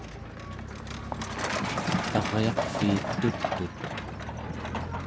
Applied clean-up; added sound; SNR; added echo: none; Truck; -3 dB; none.